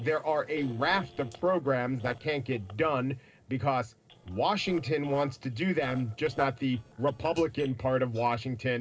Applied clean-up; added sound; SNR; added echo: neural separator model SepFormer DNS4.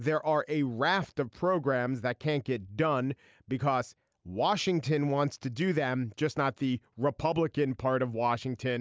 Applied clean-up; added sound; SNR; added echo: none; none; none; none.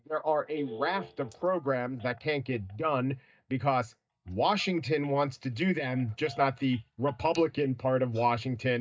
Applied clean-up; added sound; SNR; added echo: neural mask model DeepFilterNet 3.